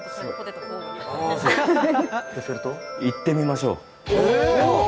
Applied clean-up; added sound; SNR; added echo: none; none; none; none.